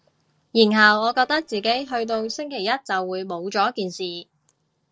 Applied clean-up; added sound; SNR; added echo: neural separator model SepFormer DNS4.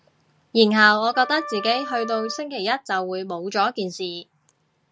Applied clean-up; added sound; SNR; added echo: none; Wind instrument, woodwind instrument; 13 dB; none.